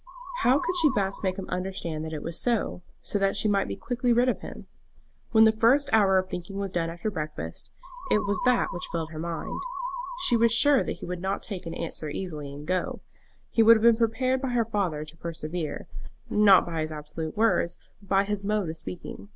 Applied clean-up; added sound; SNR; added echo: none; Musical instrument; 8 dB; none.